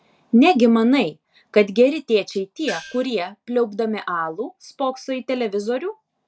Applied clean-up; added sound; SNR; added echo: none; Gong; 13 dB; none.